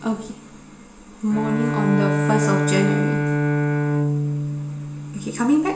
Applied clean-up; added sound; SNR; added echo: none; Bowed string instrument; -2 dB; reverberation time 0.8 s.